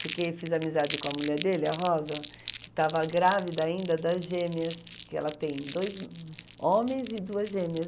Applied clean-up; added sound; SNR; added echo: none; Crumpling, crinkling; 6 dB; none.